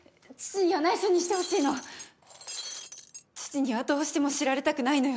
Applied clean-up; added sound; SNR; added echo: none; Shatter; 13 dB; none.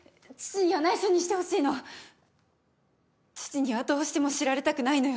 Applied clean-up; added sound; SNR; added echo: none; none; none; none.